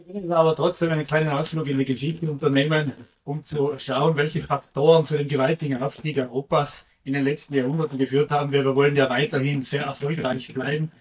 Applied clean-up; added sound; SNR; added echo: neural mask model DeepFilterNet 3.